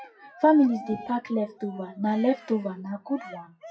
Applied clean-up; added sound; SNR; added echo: classical method WPE with log-MMSE.